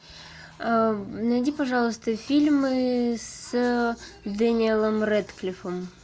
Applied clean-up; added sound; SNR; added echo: none; none; none; none.